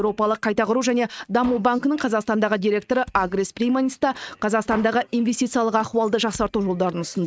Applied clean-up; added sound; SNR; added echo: neural mask model RNNoise.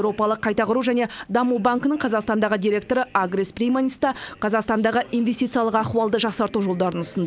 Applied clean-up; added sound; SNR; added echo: none; none; none; none.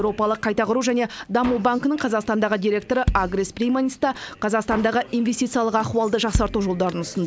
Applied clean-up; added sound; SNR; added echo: none; Drum kit; 12 dB; none.